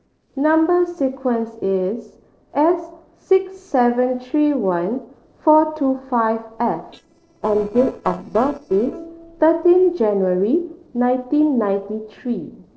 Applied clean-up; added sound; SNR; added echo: neural separator model SepFormer DNS4.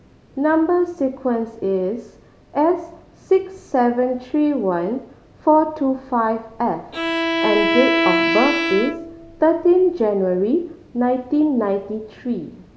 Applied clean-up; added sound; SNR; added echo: none; Bowed string instrument; 1 dB; none.